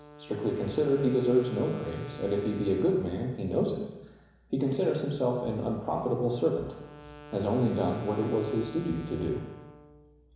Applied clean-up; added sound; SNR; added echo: none; Wind instrument, woodwind instrument; 19 dB; reverberation time 1.0 s.